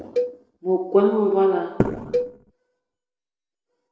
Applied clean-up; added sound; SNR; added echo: none; Cowbell; 8 dB; reverberation time 1.0 s.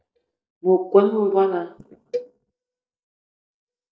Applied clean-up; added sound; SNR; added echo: neural mask model DeepFilterNet 3.